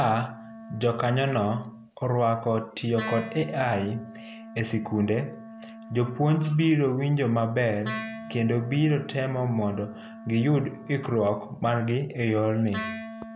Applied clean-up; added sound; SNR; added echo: none; Wind instrument, woodwind instrument; 15 dB; none.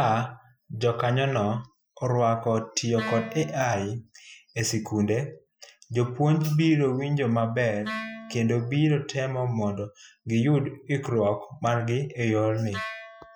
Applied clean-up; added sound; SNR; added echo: classical method Wiener filter.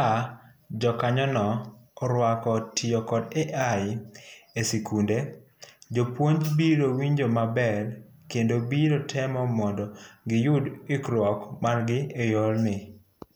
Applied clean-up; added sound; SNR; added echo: none; none; none; none.